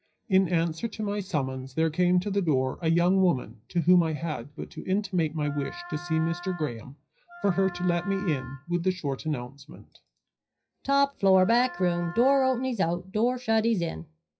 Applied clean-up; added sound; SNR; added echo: classical method WPE with log-MMSE.